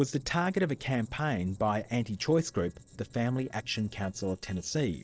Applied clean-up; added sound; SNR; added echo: neural separator model SepFormer DNS4.